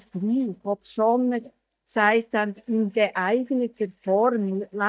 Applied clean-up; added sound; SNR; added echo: neural mask model DeepFilterNet 3.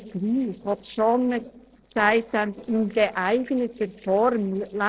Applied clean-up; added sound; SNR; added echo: neural separator model SepFormer DNS4.